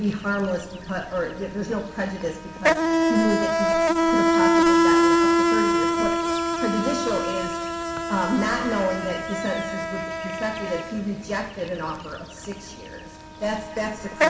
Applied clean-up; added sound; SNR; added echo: none; Insect; -4 dB; reverberation time 2.1 s.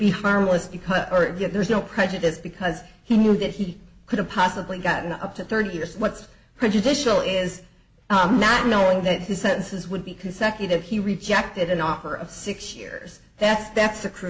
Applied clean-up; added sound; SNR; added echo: none; none; none; none.